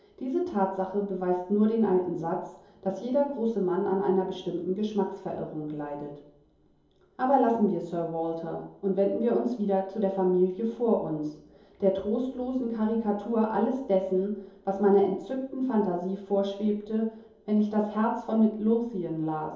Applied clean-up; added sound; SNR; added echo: none; none; none; reverberation time 2.8 s.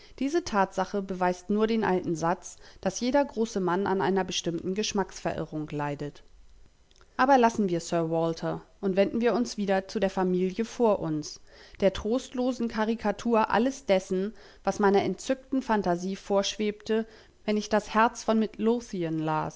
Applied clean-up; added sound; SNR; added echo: none; none; none; none.